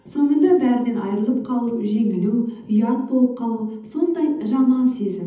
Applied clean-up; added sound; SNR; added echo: none; none; none; reverberation time 0.8 s.